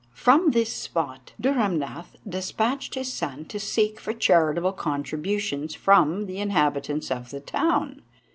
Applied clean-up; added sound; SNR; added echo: none; none; none; none.